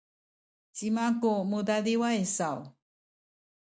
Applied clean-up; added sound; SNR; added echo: none; none; none; none.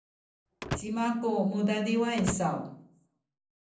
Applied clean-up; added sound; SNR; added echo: none; Slam / Wood; 11 dB; reverberation time 0.6 s.